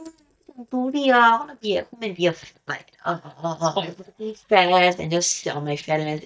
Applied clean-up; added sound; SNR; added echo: neural mask model DeepFilterNet 3.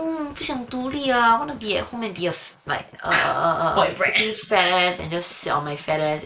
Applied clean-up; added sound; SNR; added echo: neural mask model Resemble Enhance denoiser.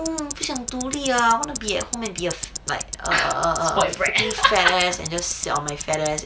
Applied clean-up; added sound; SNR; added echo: none; Tick-tock; 10 dB; none.